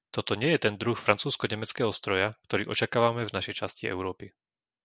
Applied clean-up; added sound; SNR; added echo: none; none; none; none.